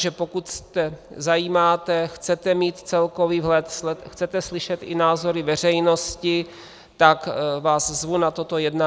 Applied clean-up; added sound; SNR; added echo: none; none; none; none.